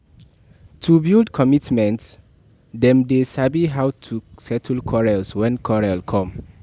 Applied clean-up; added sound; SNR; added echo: none; none; none; none.